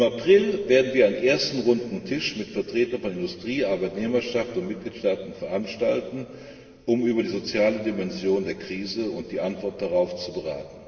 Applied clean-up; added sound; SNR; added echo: none; none; none; reverberation time 2.5 s.